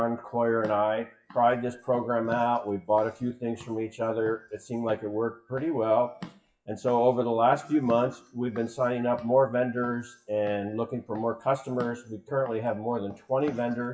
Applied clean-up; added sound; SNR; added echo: classical method WPE with log-MMSE.